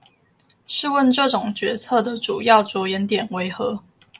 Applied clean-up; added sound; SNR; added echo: none; none; none; none.